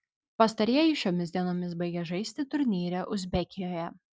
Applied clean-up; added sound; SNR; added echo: none; none; none; none.